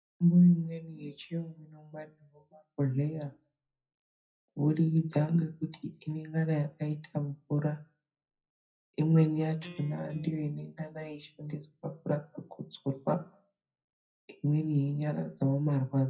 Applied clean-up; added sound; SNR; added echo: classical method WPE with log-MMSE.